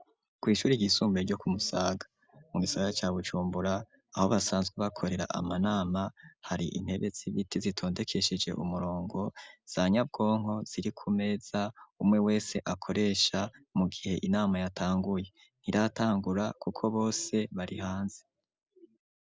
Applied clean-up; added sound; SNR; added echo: none; none; none; none.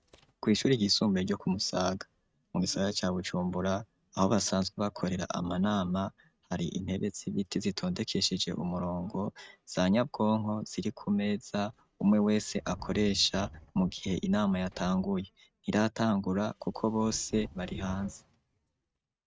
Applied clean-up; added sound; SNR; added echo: neural mask model RNNoise.